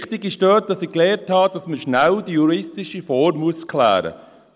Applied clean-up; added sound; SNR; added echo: none; none; none; none.